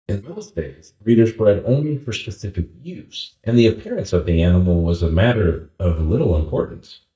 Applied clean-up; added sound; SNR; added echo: neural mask model DeepFilterNet 3.